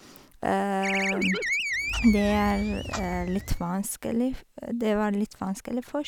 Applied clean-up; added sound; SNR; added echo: none; Animal + Clock; 4 dB; none.